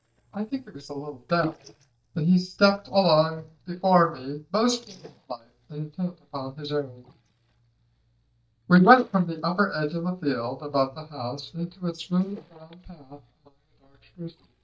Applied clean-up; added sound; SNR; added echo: neural mask model DeepFilterNet 3.